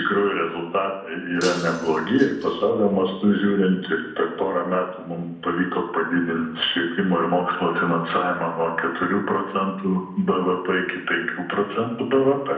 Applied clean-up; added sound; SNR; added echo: none; Shatter; 16 dB; reverberation time 0.7 s.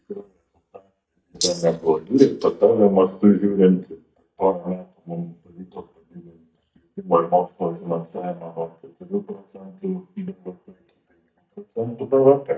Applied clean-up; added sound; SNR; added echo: neural mask model DeepFilterNet 3.